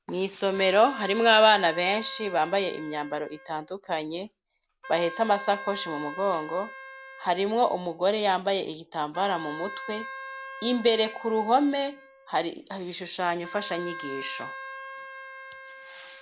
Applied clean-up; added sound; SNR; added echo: none; Wind instrument, woodwind instrument; 14 dB; none.